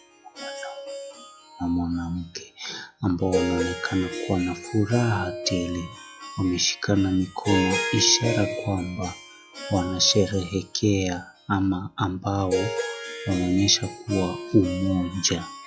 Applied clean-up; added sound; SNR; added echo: classical method log-MMSE.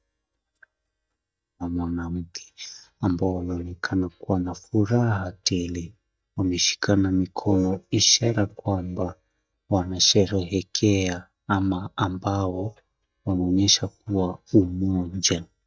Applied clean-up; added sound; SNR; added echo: neural mask model DeepFilterNet 3.